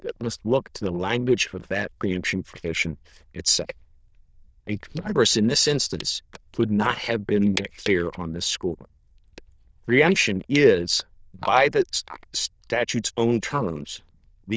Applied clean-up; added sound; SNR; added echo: neural diffusion model UNIVERSE++.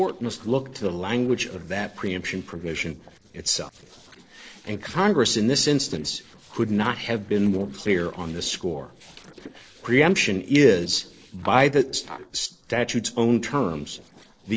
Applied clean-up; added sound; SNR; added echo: neural separator model SepFormer DNS4.